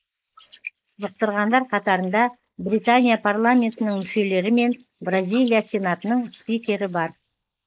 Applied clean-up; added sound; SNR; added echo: neural mask model Resemble Enhance denoiser.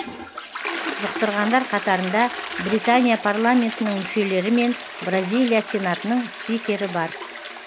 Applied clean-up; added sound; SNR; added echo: none; Toilet flush; 10 dB; none.